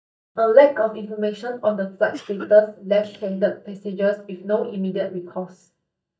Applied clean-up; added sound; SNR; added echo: neural mask model DeepFilterNet 3.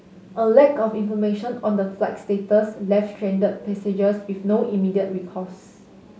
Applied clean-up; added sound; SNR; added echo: none; none; none; none.